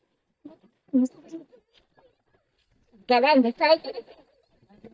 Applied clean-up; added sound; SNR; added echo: neural mask model DeepFilterNet 3.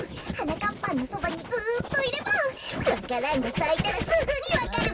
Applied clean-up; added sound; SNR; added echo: none; Writing; 6 dB; reverberation time 0.4 s.